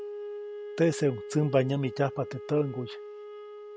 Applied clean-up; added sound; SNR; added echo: none; Wind instrument, woodwind instrument; 10 dB; none.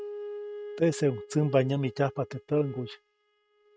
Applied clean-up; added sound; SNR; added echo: neural mask model RNNoise.